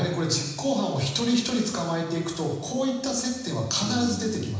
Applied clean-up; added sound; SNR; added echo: none; none; none; reverberation time 1.1 s.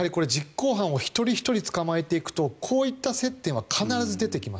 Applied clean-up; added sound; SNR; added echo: none; none; none; none.